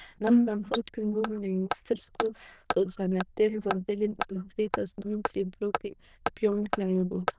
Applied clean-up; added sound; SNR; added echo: neural diffusion model UNIVERSE++.